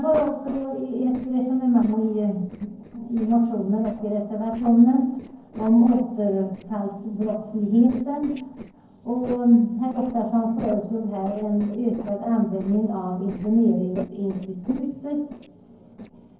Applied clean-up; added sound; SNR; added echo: neural separator model SepFormer DNS4.